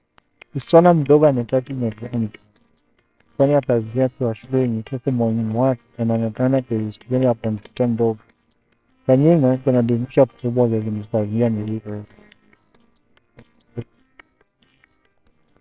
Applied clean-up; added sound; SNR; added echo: neural separator model SepFormer WHAMR!.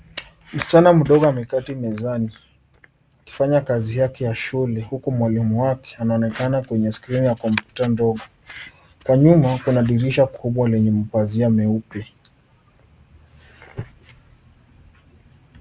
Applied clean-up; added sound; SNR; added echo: none; none; none; none.